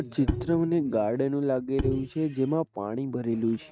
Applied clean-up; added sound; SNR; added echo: neural mask model RNNoise.